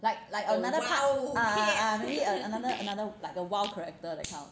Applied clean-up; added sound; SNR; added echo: none; Fart; 17 dB; none.